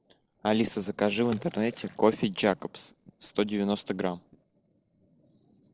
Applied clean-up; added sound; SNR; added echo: neural separator model SepFormer DNS4.